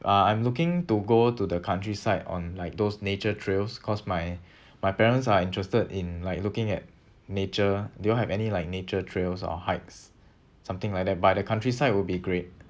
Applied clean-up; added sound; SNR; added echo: none; none; none; none.